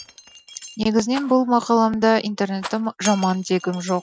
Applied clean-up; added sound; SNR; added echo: neural mask model RNNoise.